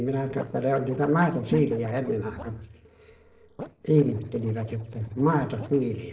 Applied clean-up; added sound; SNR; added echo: neural separator model SepFormer DNS4.